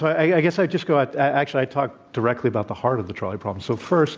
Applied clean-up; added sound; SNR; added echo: none; none; none; none.